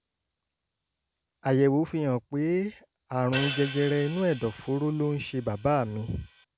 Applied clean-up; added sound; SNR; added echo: none; Hi-hat; 8 dB; none.